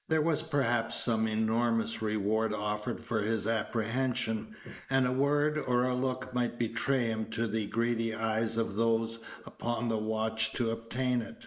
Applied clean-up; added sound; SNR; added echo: neural mask model Resemble Enhance denoiser.